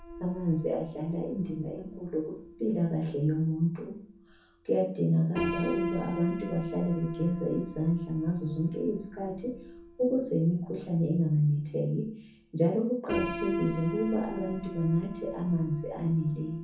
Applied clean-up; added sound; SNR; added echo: none; Piano; 10 dB; reverberation time 0.5 s.